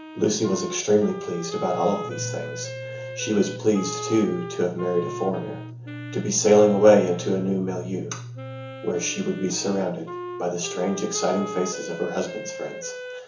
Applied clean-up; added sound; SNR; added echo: none; Wind instrument, woodwind instrument; 12 dB; reverberation time 0.7 s.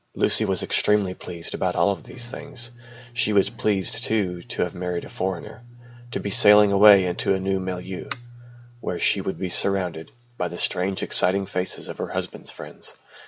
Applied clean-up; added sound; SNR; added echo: none; none; none; none.